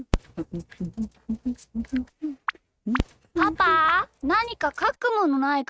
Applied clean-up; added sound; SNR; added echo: neural mask model RNNoise.